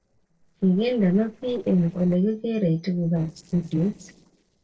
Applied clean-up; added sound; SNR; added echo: neural separator model SepFormer DNS4.